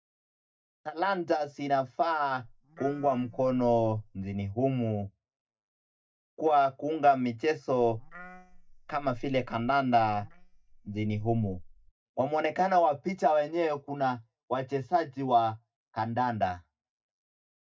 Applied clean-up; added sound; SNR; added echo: neural mask model DeepFilterNet 3.